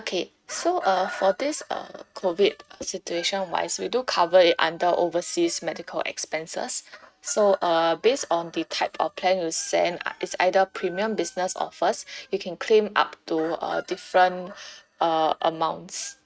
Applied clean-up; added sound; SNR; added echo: neural mask model RNNoise.